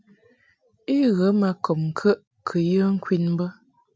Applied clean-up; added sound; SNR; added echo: none; none; none; none.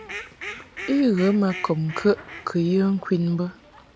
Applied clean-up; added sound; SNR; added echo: none; Fowl; 16 dB; none.